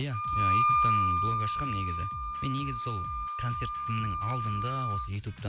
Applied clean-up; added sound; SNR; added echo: none; Wind instrument, woodwind instrument; -3 dB; none.